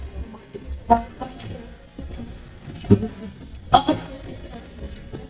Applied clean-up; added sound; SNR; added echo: neural mask model DeepFilterNet 3.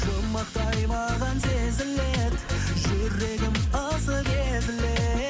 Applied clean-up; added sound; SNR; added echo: none; none; none; none.